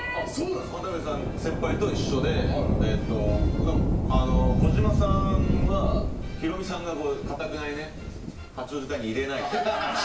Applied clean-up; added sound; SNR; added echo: none; Thunder / Rain; -4 dB; reverberation time 0.3 s.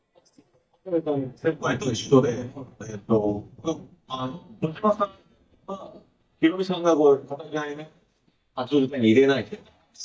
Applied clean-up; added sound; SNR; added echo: neural mask model DeepFilterNet 3.